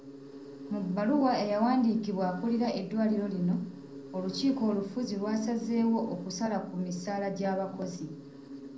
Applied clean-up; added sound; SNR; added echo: none; Insect; 14 dB; reverberation time 0.6 s.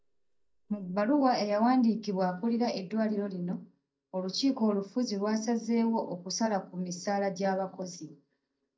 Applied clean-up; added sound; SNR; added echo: neural mask model DeepFilterNet 3.